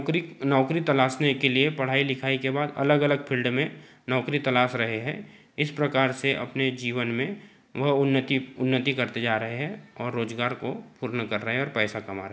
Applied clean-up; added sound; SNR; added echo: none; none; none; none.